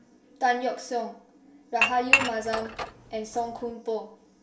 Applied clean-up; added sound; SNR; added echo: none; Dishes, pots, and pans / Chink, clink; -3 dB; reverberation time 0.2 s.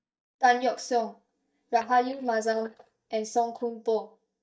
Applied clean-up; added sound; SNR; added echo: neural mask model DeepFilterNet 3.